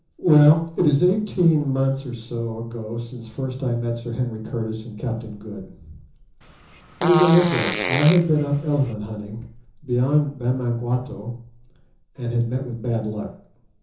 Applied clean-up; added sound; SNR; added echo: none; Fart; 3 dB; reverberation time 0.7 s.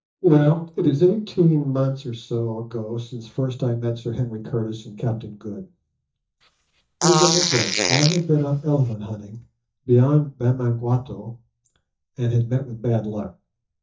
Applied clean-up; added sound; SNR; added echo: neural mask model DeepFilterNet 3.